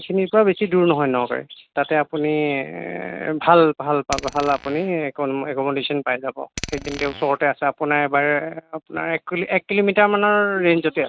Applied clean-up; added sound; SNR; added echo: neural mask model RNNoise.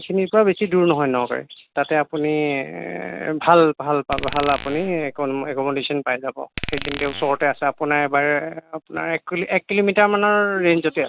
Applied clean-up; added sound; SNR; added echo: none; Glass; 10 dB; none.